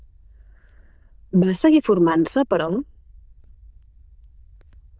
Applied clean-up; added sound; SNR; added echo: neural diffusion model UNIVERSE++.